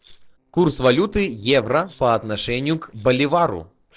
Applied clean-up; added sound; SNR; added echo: neural separator model SepFormer DNS4.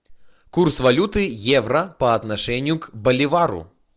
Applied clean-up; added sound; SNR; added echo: none; none; none; none.